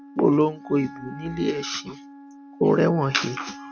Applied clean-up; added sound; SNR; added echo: none; Wind instrument, woodwind instrument; 17 dB; none.